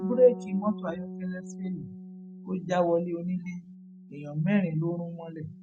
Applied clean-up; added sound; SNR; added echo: none; Bass guitar; 12 dB; none.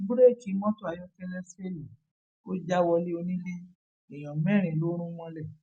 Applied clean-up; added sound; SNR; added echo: none; none; none; none.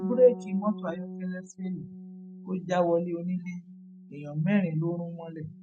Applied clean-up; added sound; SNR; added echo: neural mask model RNNoise.